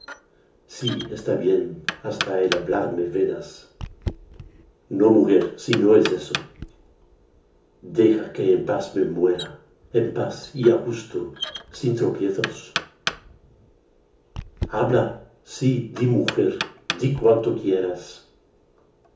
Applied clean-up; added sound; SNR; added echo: none; Knock; 13 dB; reverberation time 0.7 s.